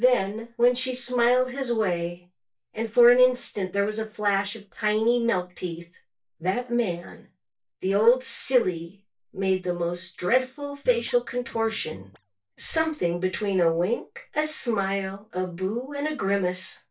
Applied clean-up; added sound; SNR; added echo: neural mask model DeepFilterNet 3.